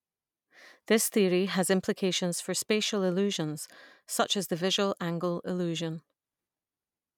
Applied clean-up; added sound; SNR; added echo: none; none; none; none.